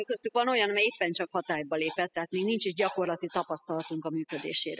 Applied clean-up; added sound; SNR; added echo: classical method spectral subtraction.